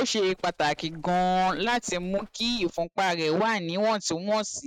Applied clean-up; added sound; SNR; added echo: neural mask model RNNoise.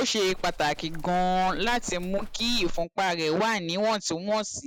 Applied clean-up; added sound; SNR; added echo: none; Livestock, farm animals, working animals; 7 dB; none.